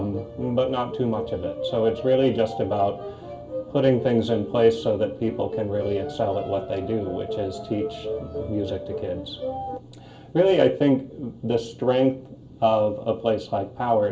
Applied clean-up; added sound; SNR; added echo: none; none; none; reverberation time 0.2 s.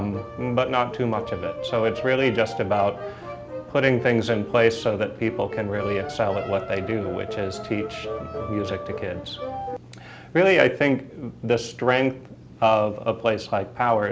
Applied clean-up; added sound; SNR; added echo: none; none; none; none.